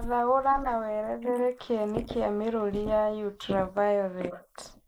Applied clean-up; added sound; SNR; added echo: neural mask model Resemble Enhance denoiser.